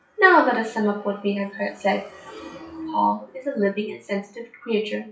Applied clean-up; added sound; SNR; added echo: classical method WPE with log-MMSE.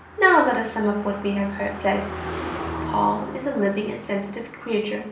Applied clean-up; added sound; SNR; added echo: none; Car passing by; 11 dB; reverberation time 0.5 s.